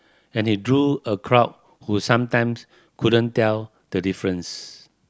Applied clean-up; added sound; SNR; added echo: none; none; none; none.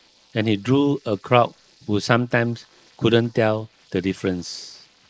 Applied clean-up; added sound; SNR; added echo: neural mask model Resemble Enhance denoiser.